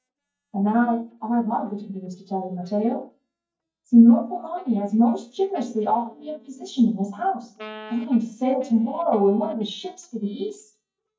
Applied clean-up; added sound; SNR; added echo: neural mask model DeepFilterNet 3.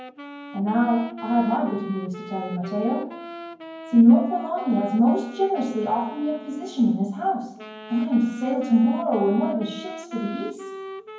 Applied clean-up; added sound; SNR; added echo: none; Wind instrument, woodwind instrument; 15 dB; reverberation time 0.9 s.